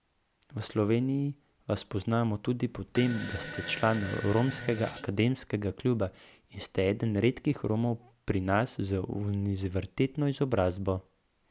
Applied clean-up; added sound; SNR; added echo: none; Fart; 11 dB; none.